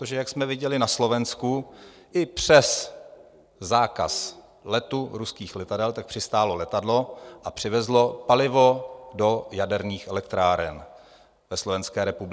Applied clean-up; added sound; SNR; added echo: none; none; none; none.